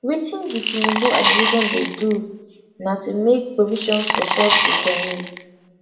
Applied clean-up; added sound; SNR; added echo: none; Coin (dropping) / Glass; 0 dB; reverberation time 0.9 s.